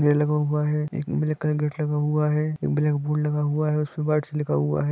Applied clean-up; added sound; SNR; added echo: none; none; none; none.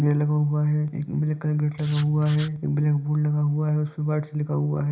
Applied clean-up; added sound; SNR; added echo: none; Writing; 19 dB; reverberation time 0.4 s.